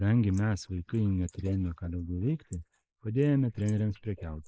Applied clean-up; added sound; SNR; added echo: neural mask model Resemble Enhance denoiser.